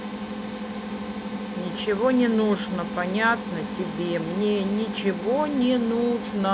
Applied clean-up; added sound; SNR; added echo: none; none; none; none.